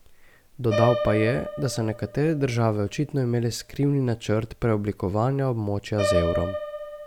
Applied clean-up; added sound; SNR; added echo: none; Piano; 7 dB; none.